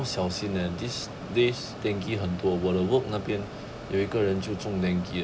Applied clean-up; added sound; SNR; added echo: none; Mechanisms; 11 dB; none.